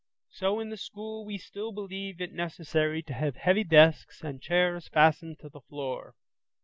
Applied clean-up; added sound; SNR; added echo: none; none; none; none.